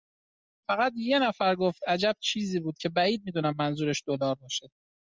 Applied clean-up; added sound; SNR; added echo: none; none; none; none.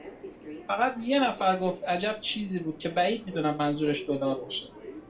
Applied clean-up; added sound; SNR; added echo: none; Subway, metro, underground; 15 dB; reverberation time 0.3 s.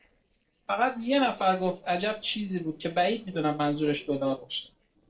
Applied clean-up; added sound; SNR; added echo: neural separator model SepFormer DNS4.